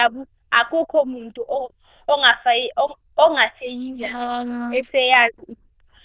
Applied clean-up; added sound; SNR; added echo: neural diffusion model UNIVERSE++.